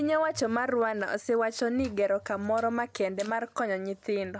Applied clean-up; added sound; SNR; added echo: none; none; none; none.